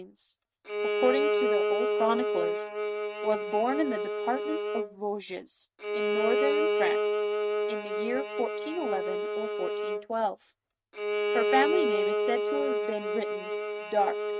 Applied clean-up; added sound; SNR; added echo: neural mask model RNNoise.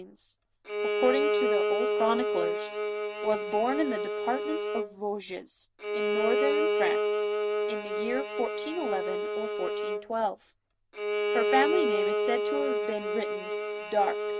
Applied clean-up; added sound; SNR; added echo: none; Bowed string instrument; -3 dB; none.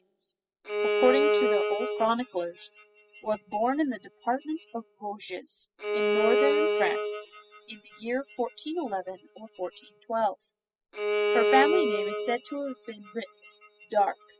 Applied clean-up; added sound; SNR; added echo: classical method spectral subtraction.